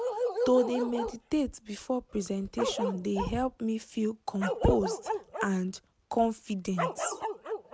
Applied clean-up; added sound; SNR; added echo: none; Bark; 4 dB; none.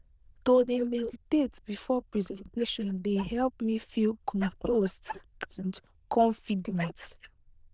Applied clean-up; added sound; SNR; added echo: neural diffusion model UNIVERSE++.